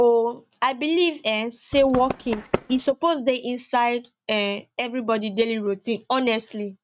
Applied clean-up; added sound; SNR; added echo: neural mask model RNNoise.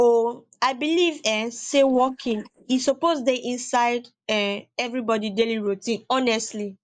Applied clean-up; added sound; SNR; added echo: neural mask model Resemble Enhance denoiser.